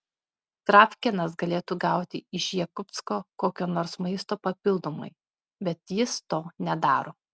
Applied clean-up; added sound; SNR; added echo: none; none; none; none.